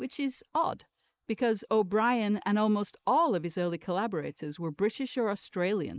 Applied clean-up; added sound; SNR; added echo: neural mask model Resemble Enhance denoiser.